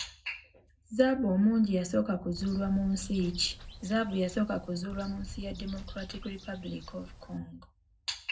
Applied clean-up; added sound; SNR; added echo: none; Bird; 13 dB; reverberation time 0.3 s.